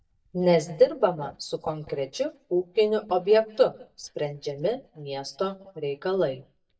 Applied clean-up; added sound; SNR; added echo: neural mask model DeepFilterNet 3.